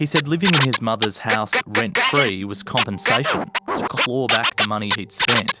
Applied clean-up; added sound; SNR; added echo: none; Scratching (performance technique); -2 dB; none.